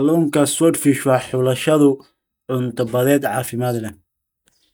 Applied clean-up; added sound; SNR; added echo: neural mask model DeepFilterNet 3.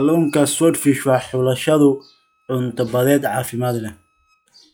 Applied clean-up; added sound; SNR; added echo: classical method log-MMSE.